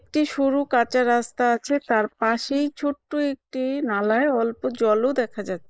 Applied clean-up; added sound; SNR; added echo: neural mask model Resemble Enhance denoiser.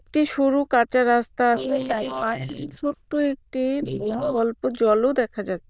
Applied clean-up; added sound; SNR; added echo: neural diffusion model UNIVERSE++.